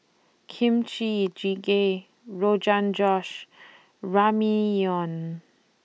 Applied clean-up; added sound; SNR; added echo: none; none; none; none.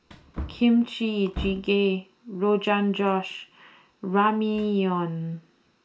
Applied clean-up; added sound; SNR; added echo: none; Wood; 17 dB; reverberation time 0.3 s.